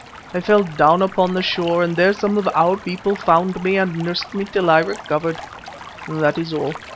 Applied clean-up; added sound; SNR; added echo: none; Stream; 17 dB; none.